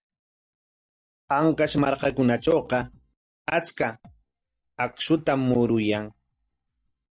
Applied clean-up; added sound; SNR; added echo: neural mask model DeepFilterNet 3.